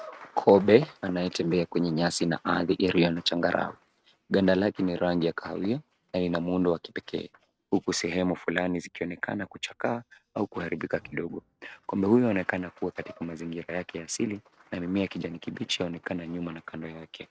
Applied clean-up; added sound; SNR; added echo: neural mask model RNNoise.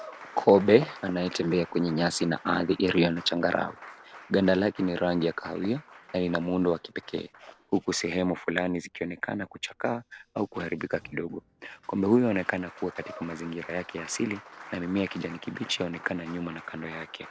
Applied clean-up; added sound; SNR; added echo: none; Applause; 20 dB; none.